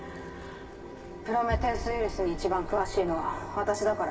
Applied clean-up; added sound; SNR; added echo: none; Purr; 20 dB; reverberation time 2.5 s.